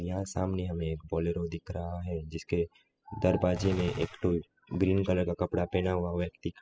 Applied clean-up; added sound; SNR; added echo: classical method spectral subtraction.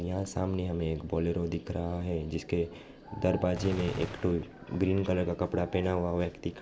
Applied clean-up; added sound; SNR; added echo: none; Gunshot, gunfire; 11 dB; none.